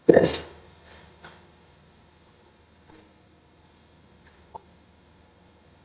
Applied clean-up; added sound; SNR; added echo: neural mask model DeepFilterNet 3.